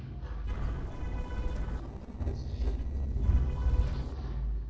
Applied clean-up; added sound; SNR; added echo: neural separator model SepFormer DNS4.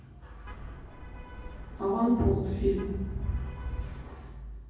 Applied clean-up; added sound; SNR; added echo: none; Vehicle horn, car horn, honking; 14 dB; reverberation time 1.3 s.